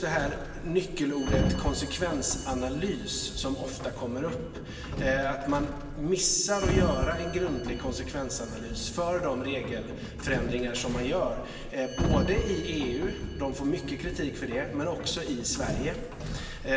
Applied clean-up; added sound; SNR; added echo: none; Sliding door; 4 dB; reverberation time 1.9 s.